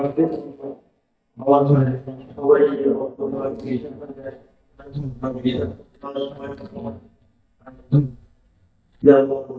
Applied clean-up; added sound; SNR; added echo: neural mask model DeepFilterNet 3.